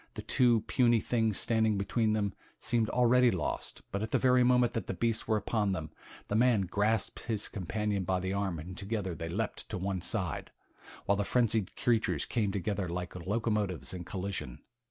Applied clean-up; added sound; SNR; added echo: none; none; none; none.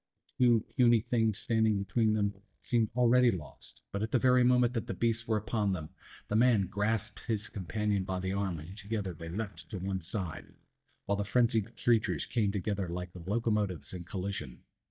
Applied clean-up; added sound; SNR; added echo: neural mask model DeepFilterNet 3.